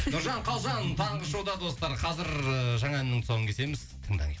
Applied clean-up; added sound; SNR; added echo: none; none; none; none.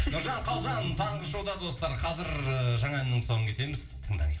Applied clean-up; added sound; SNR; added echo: none; Plucked string instrument; 17 dB; reverberation time 0.7 s.